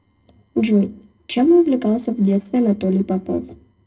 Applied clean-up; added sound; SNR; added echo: neural separator model SepFormer DNS4.